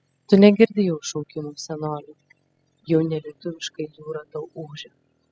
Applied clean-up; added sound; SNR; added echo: classical method spectral subtraction.